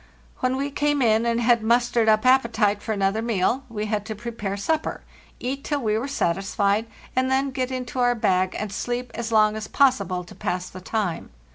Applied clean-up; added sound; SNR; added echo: none; none; none; none.